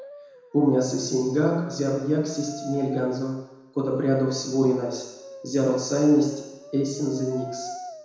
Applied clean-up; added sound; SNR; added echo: none; Brass instrument; 16 dB; reverberation time 1.0 s.